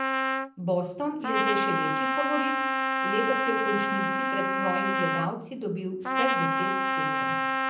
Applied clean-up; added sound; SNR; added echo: none; Trumpet; -4 dB; reverberation time 0.6 s.